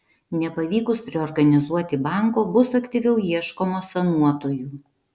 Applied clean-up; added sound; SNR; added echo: none; none; none; none.